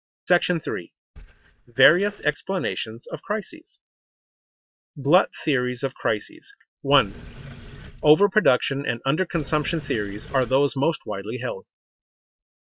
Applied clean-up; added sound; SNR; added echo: neural mask model DeepFilterNet 3.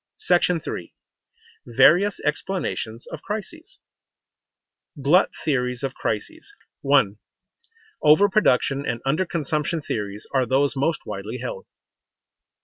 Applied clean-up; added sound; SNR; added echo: none; none; none; none.